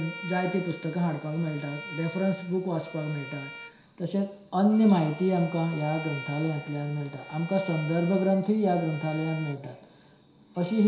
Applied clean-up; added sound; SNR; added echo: none; Bowed string instrument; 16 dB; reverberation time 0.7 s.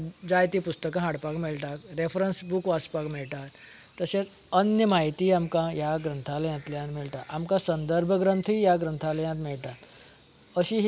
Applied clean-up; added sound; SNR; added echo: none; none; none; none.